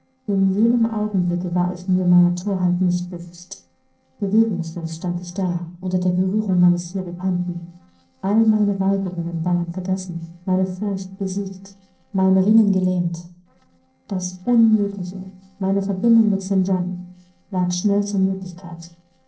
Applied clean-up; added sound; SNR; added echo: neural separator model SepFormer DNS4.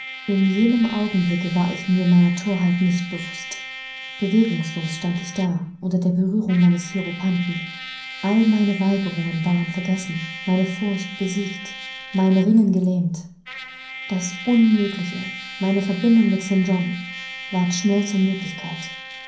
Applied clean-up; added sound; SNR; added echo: none; Trumpet; 14 dB; reverberation time 0.6 s.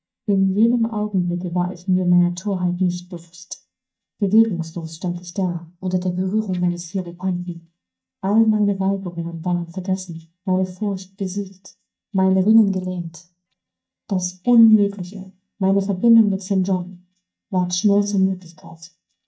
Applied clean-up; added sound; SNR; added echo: neural mask model DeepFilterNet 3.